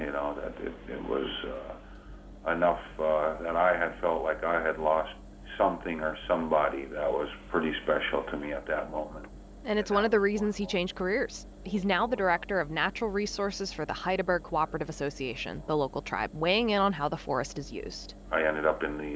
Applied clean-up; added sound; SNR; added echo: none; Engine; 17 dB; none.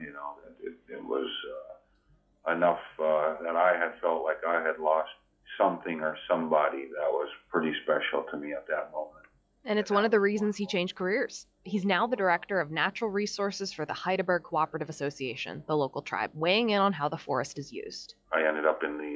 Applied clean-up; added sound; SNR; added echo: classical method log-MMSE.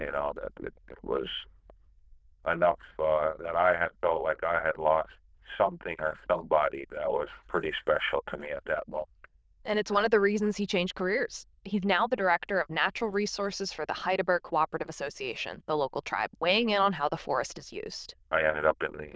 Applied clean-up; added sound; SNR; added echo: neural diffusion model UNIVERSE++.